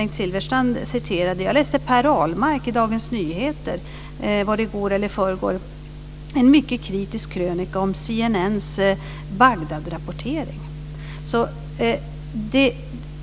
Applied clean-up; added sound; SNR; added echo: none; none; none; none.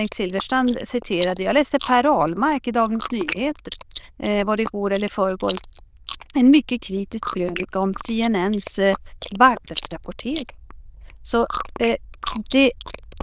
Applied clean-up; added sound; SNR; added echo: neural diffusion model UNIVERSE++.